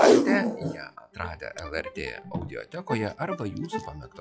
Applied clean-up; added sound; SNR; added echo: classical method log-MMSE.